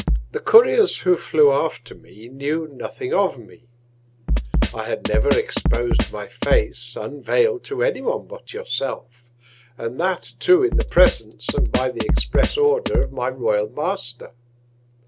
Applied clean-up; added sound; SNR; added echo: none; Drum kit; 3 dB; none.